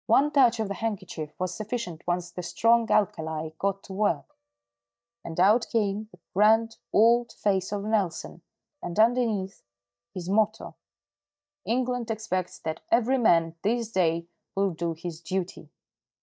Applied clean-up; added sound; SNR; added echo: neural mask model DeepFilterNet 3.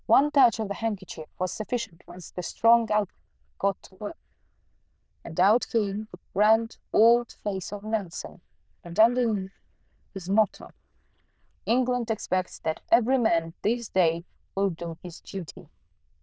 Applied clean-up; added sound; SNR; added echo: neural diffusion model UNIVERSE++.